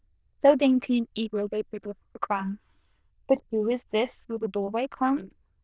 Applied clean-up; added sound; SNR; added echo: neural diffusion model UNIVERSE++.